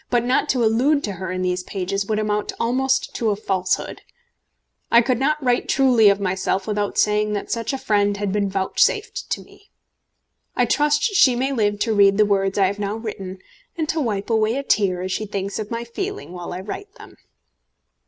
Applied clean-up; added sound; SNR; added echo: none; none; none; none.